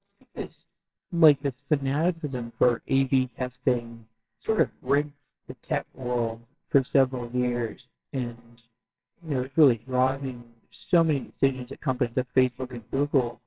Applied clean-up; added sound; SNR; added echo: neural separator model SepFormer WHAMR!.